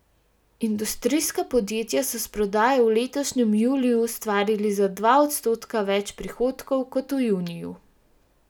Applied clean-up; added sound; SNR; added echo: none; none; none; none.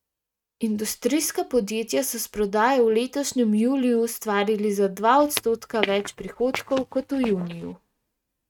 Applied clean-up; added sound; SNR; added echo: neural mask model RNNoise.